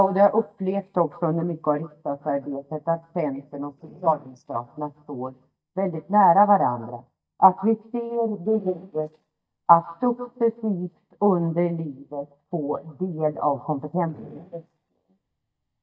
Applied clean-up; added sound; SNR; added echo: neural mask model DeepFilterNet 3.